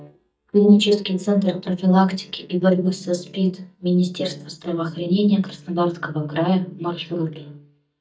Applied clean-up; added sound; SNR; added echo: neural mask model DeepFilterNet 3.